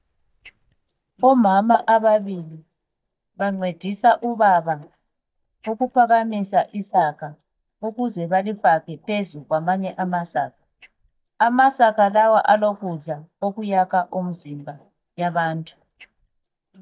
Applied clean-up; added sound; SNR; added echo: neural mask model DeepFilterNet 3.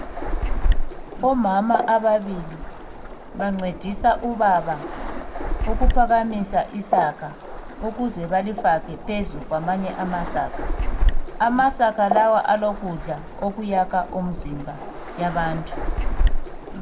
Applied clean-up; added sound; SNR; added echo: none; Waves, surf; 1 dB; reverberation time 0.8 s.